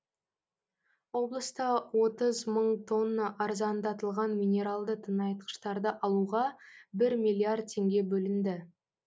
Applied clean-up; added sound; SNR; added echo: none; none; none; none.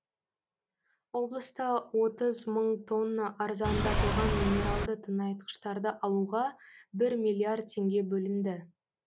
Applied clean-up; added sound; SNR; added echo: none; Engine / Car; -3 dB; none.